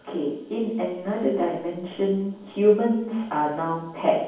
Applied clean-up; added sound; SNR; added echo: none; none; none; reverberation time 1.2 s.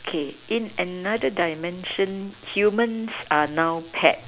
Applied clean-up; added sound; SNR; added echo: none; none; none; none.